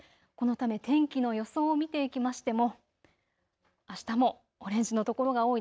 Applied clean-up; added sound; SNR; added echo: none; none; none; none.